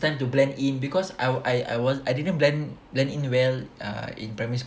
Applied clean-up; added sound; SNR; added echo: none; none; none; none.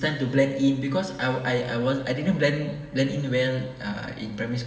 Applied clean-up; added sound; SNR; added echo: none; none; none; reverberation time 3.0 s.